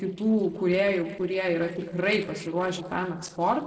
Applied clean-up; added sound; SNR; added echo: neural separator model SepFormer DNS4.